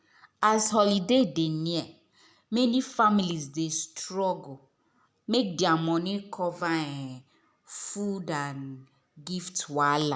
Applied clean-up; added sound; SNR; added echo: none; none; none; none.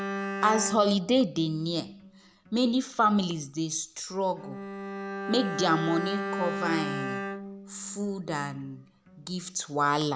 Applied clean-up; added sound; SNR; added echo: none; Bowed string instrument; 8 dB; none.